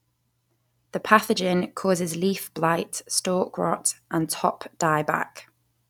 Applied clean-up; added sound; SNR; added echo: none; none; none; none.